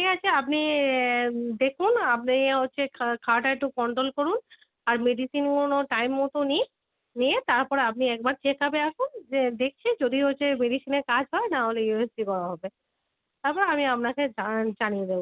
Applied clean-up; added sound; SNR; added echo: none; none; none; none.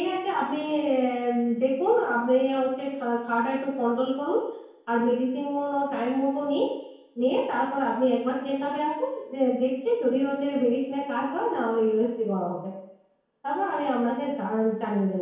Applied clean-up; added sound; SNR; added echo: none; none; none; reverberation time 1.0 s.